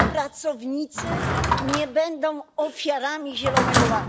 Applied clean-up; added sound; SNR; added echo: none; Drawer open or close; -1 dB; none.